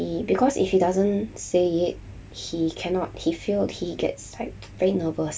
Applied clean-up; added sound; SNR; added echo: none; none; none; none.